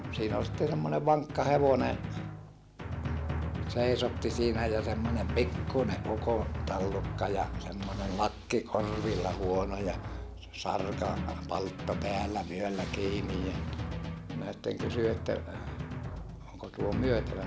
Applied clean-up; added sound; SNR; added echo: none; Drum; 4 dB; none.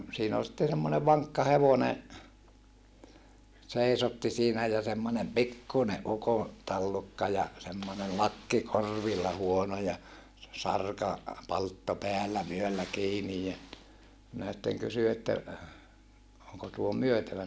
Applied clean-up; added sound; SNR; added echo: none; none; none; none.